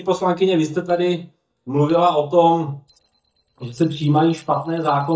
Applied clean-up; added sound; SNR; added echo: neural mask model DeepFilterNet 3.